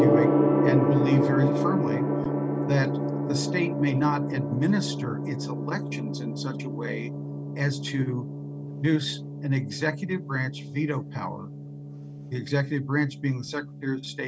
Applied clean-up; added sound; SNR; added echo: none; Gong; -1 dB; none.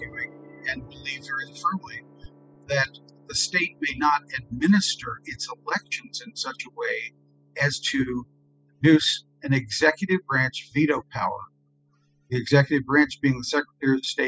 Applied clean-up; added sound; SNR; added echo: classical method spectral subtraction.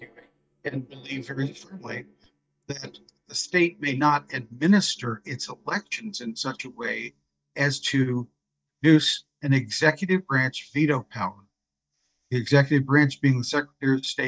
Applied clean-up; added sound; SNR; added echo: neural mask model DeepFilterNet 3.